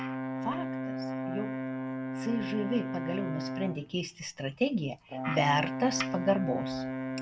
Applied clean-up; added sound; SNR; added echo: none; Brass instrument; 3 dB; none.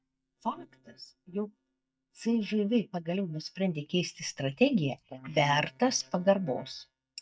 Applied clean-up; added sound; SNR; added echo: neural mask model DeepFilterNet 3.